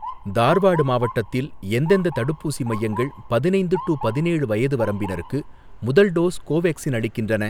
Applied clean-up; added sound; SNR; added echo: none; Motor vehicle (road) / Siren; 17 dB; none.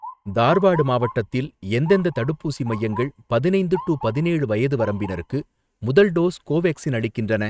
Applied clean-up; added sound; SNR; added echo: neural mask model RNNoise.